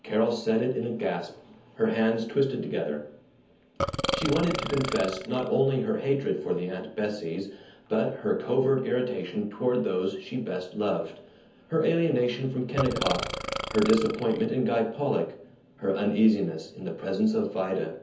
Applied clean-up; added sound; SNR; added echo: none; Burping, eructation; 5 dB; reverberation time 0.7 s.